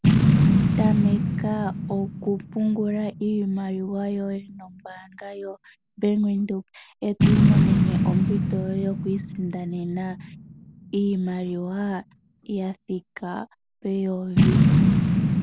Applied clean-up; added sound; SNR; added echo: none; Boom; -4 dB; none.